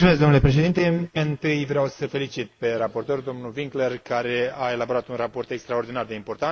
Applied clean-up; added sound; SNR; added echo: neural mask model Resemble Enhance denoiser.